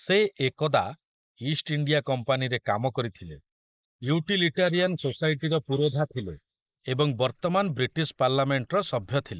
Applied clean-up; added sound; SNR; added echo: neural mask model Resemble Enhance denoiser.